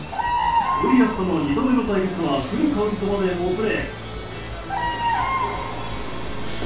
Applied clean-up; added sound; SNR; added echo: none; Bird vocalization, bird call, bird song; 4 dB; reverberation time 0.3 s.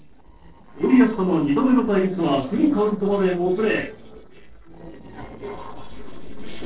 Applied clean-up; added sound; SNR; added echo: neural separator model SepFormer DNS4.